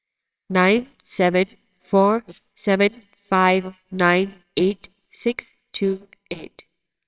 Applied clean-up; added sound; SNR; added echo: neural separator model SepFormer WHAMR!.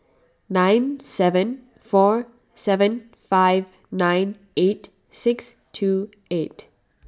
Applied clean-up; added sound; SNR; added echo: none; none; none; none.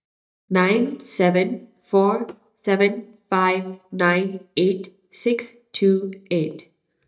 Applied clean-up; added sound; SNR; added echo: neural mask model DeepFilterNet 3.